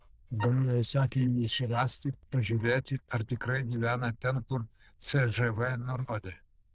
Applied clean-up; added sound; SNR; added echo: neural diffusion model UNIVERSE++.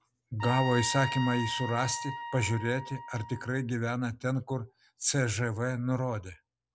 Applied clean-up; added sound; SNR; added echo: none; Trumpet; 7 dB; none.